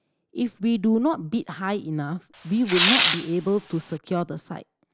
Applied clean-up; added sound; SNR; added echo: none; Tearing; -4 dB; none.